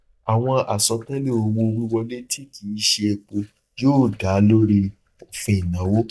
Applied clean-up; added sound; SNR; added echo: neural mask model DeepFilterNet 3.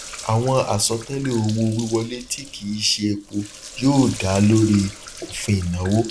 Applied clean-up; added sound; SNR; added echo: none; Sink (filling or washing); 16 dB; none.